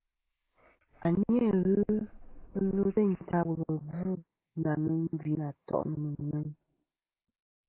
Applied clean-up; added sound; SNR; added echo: neural mask model Resemble Enhance denoiser.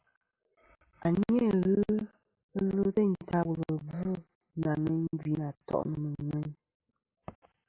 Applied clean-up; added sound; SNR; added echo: none; none; none; none.